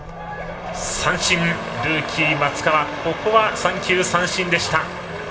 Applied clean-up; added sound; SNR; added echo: none; Wind instrument, woodwind instrument; 16 dB; reverberation time 1.7 s.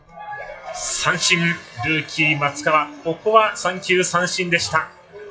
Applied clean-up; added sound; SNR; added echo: classical method WPE with log-MMSE.